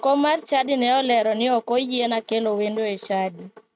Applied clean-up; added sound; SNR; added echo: neural mask model RNNoise.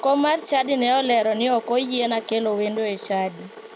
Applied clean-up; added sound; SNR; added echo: none; Boiling / Water; 17 dB; none.